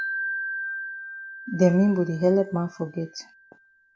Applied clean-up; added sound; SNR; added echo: none; Wind chime; 9 dB; none.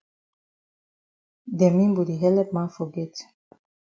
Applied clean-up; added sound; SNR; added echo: none; none; none; none.